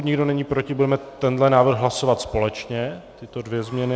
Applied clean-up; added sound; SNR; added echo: none; none; none; none.